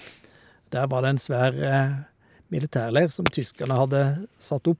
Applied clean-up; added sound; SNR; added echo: none; Fireworks; 14 dB; none.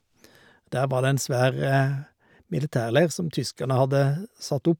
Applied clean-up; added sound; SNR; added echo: none; none; none; none.